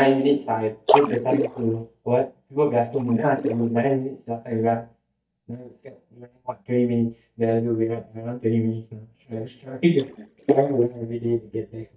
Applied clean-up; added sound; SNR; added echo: neural mask model DeepFilterNet 3.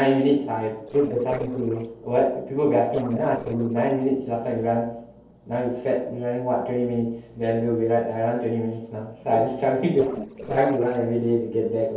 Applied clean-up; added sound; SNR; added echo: neural separator model SepFormer DNS4.